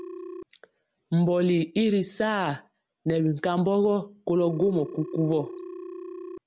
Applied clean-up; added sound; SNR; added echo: none; Telephone; 16 dB; none.